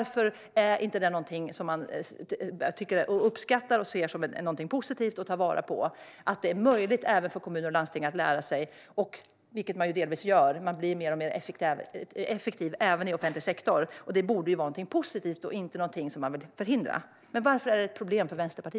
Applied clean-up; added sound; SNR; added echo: neural separator model SepFormer DNS4.